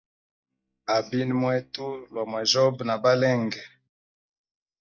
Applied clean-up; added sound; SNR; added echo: neural mask model DeepFilterNet 3.